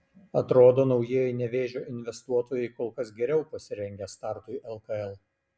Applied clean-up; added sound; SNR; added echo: none; none; none; none.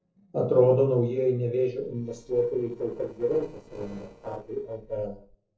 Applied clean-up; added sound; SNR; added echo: neural separator model SepFormer DNS4.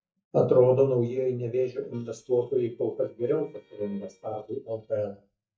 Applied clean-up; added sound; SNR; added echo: neural mask model DeepFilterNet 3.